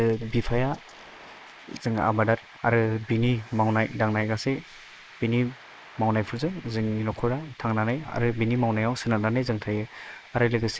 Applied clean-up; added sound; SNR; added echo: neural mask model Resemble Enhance denoiser.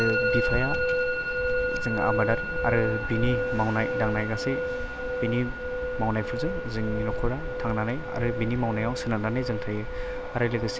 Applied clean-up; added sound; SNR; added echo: none; Musical instrument; 2 dB; none.